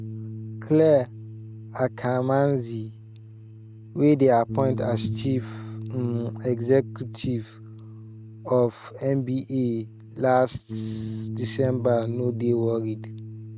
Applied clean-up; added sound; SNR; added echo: neural mask model RNNoise.